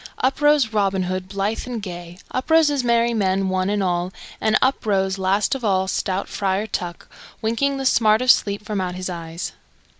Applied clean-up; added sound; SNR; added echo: none; none; none; none.